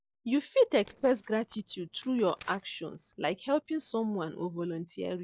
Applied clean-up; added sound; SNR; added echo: neural separator model SepFormer DNS4.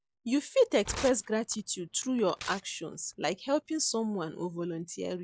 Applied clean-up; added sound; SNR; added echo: none; Tearing; 15 dB; none.